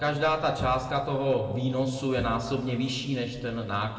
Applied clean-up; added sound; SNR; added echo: none; Bowed string instrument; 13 dB; reverberation time 1.5 s.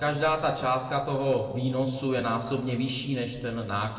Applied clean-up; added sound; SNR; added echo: neural separator model SepFormer DNS4.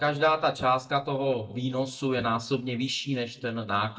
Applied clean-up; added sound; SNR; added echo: neural mask model DeepFilterNet 3.